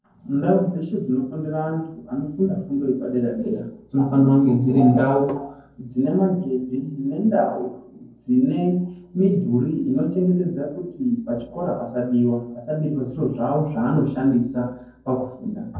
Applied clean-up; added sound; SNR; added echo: neural separator model SepFormer DNS4.